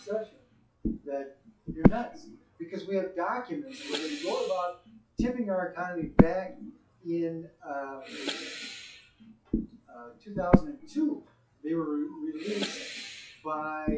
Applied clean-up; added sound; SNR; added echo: classical method log-MMSE.